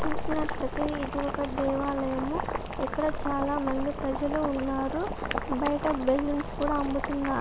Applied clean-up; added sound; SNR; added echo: none; Boiling; 4 dB; none.